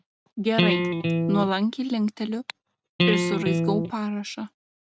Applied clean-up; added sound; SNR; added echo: none; Electric guitar; -5 dB; none.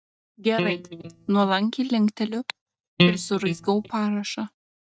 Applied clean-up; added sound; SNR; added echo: neural mask model DeepFilterNet 3.